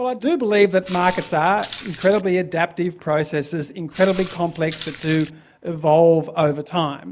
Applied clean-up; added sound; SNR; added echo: none; Walk, footsteps; 14 dB; none.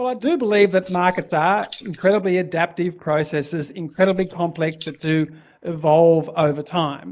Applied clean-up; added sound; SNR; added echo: neural mask model Resemble Enhance denoiser.